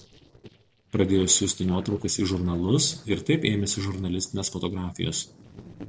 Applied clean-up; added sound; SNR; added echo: neural separator model SepFormer DNS4.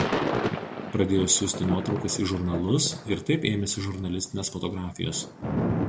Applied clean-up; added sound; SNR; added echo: none; Thunder / Rain; 4 dB; none.